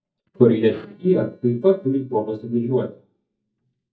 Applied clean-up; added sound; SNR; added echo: neural mask model DeepFilterNet 3.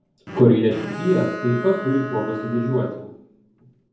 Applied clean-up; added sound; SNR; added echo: none; Bowed string instrument; 12 dB; reverberation time 0.9 s.